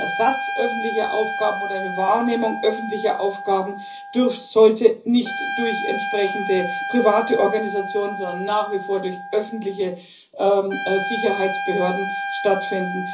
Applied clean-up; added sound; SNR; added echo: none; Trumpet; 7 dB; reverberation time 0.5 s.